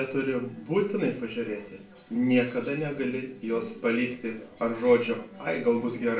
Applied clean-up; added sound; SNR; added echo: none; none; none; reverberation time 0.4 s.